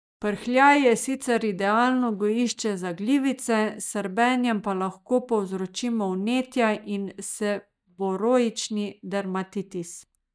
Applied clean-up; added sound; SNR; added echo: neural mask model DeepFilterNet 3.